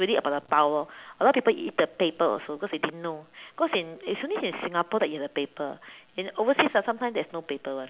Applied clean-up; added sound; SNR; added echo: none; none; none; none.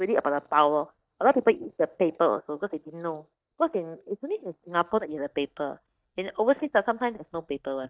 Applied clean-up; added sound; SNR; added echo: neural mask model DeepFilterNet 3.